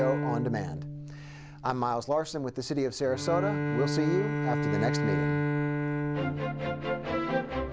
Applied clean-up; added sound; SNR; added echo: none; Bowed string instrument; 0 dB; none.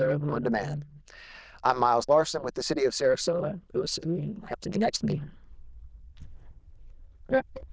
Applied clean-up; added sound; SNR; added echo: neural diffusion model UNIVERSE++.